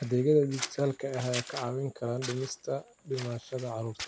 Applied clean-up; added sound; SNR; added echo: none; Scissors; 12 dB; none.